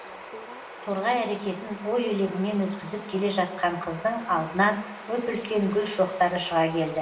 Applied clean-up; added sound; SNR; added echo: none; Bird vocalization, bird call, bird song; 14 dB; reverberation time 0.8 s.